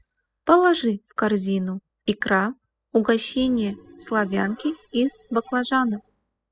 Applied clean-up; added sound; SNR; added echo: classical method spectral subtraction.